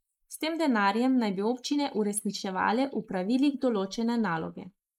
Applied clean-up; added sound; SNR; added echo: neural mask model Resemble Enhance denoiser.